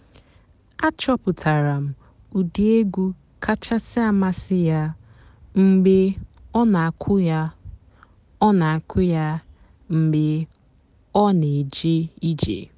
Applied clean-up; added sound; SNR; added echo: none; none; none; none.